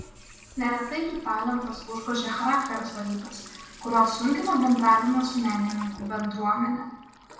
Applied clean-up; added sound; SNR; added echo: none; Sink (filling or washing) / Water tap, faucet; 19 dB; reverberation time 0.9 s.